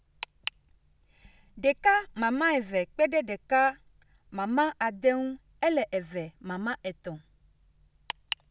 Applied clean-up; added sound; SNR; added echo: none; none; none; none.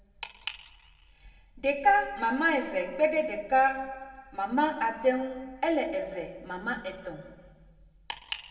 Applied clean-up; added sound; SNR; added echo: none; none; none; reverberation time 1.4 s.